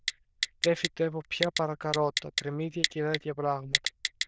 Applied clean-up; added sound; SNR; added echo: neural diffusion model UNIVERSE++.